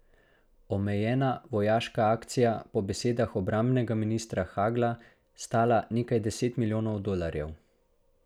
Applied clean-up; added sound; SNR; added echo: none; none; none; none.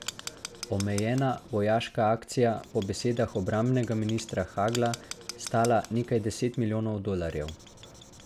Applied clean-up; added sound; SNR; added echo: none; Writing; 16 dB; none.